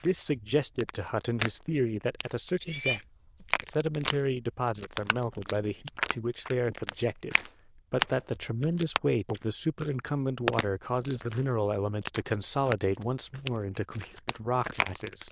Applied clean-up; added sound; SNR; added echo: neural diffusion model UNIVERSE++.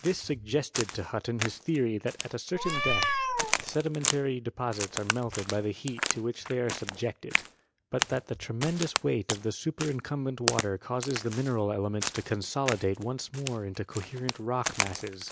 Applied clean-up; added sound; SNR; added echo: none; Crack + Meow; 3 dB; none.